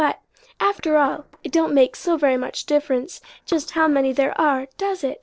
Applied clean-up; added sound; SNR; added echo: neural separator model SepFormer DNS4.